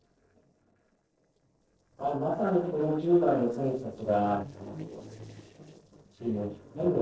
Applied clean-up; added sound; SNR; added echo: neural separator model SepFormer DNS4.